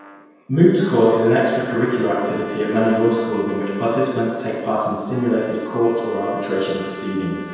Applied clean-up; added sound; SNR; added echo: none; Trumpet; 18 dB; reverberation time 1.2 s.